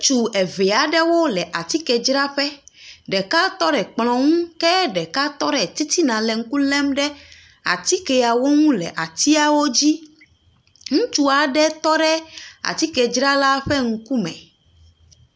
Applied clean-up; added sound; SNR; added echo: none; none; none; none.